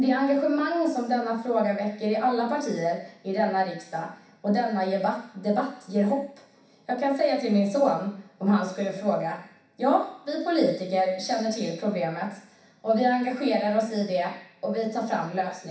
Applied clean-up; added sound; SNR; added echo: none; none; none; reverberation time 0.7 s.